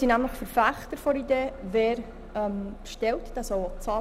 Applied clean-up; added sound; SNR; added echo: none; Engine starting / Bus; 13 dB; none.